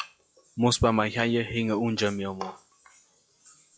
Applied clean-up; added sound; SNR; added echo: classical method log-MMSE.